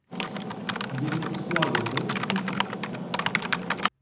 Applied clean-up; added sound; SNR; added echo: none; Typing; -5 dB; reverberation time 0.9 s.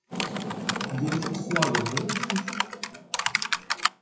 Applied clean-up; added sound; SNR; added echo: classical method WPE with log-MMSE.